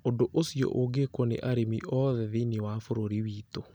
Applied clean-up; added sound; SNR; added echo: none; none; none; none.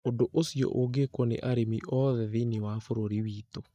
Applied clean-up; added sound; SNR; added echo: neural mask model DeepFilterNet 3.